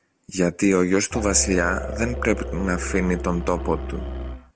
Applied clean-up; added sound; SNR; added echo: none; Musical instrument; 6 dB; none.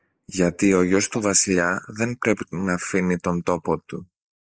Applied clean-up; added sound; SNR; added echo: neural mask model Resemble Enhance denoiser.